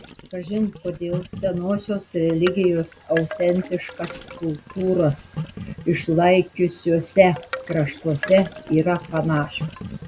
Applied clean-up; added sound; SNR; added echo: none; Gurgling + Wind chime; 14 dB; none.